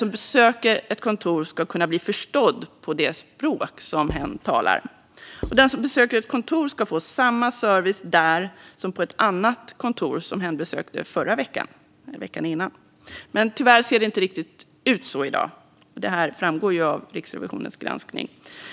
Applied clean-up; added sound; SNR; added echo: none; Writing; 12 dB; none.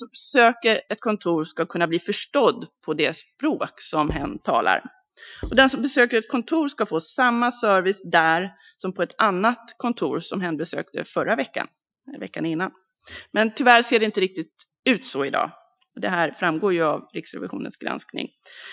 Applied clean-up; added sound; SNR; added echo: classical method Wiener filter.